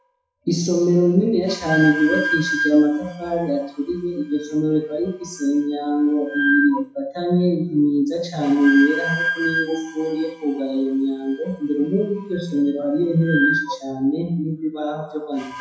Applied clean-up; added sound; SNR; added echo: classical method WPE with log-MMSE.